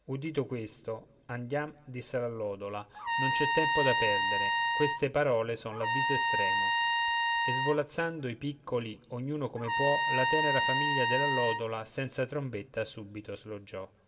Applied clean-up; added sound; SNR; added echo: none; Trumpet; -4 dB; reverberation time 0.3 s.